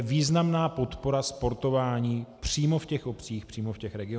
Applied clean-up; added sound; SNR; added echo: none; none; none; none.